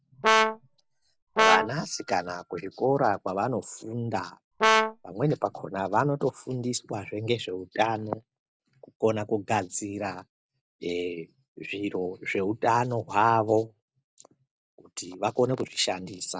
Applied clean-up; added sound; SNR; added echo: none; Brass instrument; -3 dB; none.